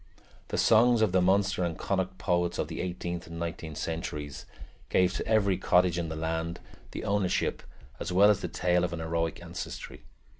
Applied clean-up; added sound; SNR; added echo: none; none; none; none.